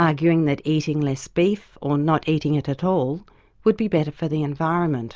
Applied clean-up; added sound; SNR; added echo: none; none; none; none.